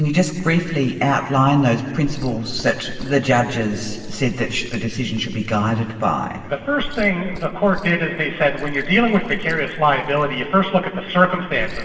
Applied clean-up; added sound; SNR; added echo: none; Liquid; 13 dB; reverberation time 2.5 s.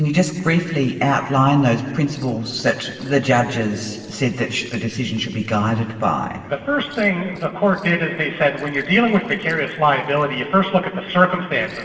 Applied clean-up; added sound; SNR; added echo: neural separator model SepFormer DNS4.